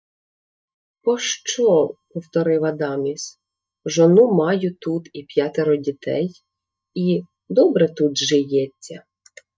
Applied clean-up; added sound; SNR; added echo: neural mask model DeepFilterNet 3.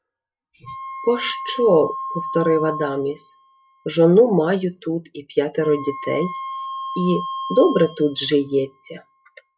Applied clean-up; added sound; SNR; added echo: classical method log-MMSE.